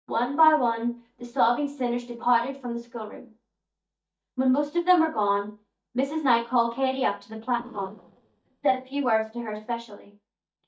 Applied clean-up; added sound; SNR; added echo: neural mask model DeepFilterNet 3.